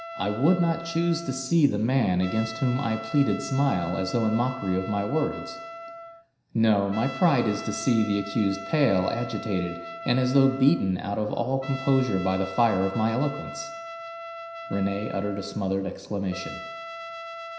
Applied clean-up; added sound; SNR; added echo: none; Trumpet; 13 dB; reverberation time 0.9 s.